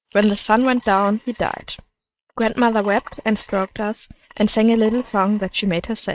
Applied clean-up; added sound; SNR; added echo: neural mask model RNNoise.